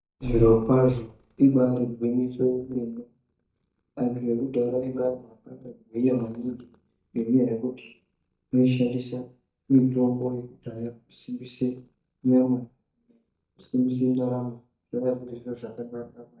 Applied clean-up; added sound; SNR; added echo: neural mask model DeepFilterNet 3.